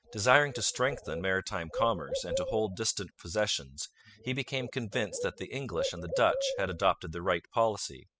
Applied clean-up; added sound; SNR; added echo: classical method spectral subtraction.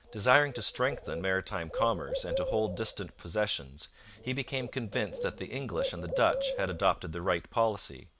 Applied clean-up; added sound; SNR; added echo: none; Bird; 8 dB; none.